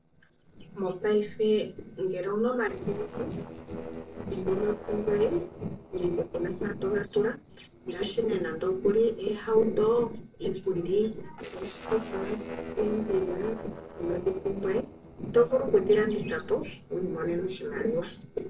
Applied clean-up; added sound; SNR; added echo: neural separator model SepFormer DNS4.